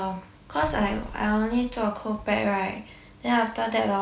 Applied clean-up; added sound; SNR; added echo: none; Bass drum; 14 dB; none.